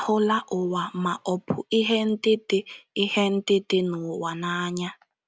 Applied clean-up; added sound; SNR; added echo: none; none; none; none.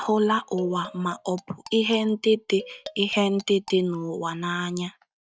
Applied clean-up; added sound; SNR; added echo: neural mask model DeepFilterNet 3.